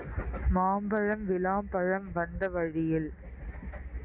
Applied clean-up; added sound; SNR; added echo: none; none; none; none.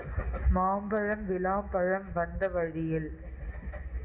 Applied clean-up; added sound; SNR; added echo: none; none; none; reverberation time 0.8 s.